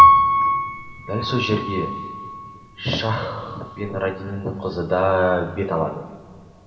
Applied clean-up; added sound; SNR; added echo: none; Piano; -3 dB; reverberation time 2.9 s.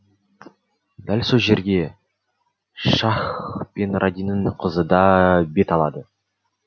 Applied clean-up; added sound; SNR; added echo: none; none; none; none.